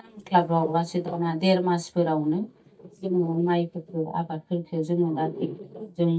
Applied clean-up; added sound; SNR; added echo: neural mask model DeepFilterNet 3.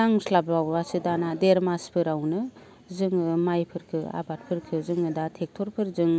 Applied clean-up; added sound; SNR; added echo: none; none; none; none.